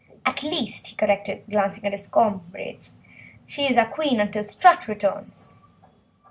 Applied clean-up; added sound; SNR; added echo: none; none; none; none.